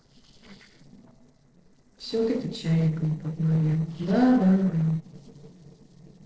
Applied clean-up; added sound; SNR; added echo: neural separator model SepFormer DNS4.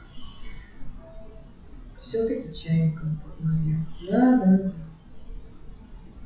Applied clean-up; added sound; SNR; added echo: classical method WPE with log-MMSE.